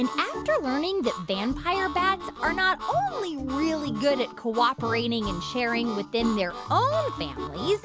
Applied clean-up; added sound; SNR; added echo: none; Harmonica; 12 dB; none.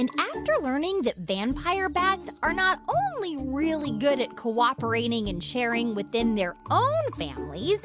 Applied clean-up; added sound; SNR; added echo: none; none; none; none.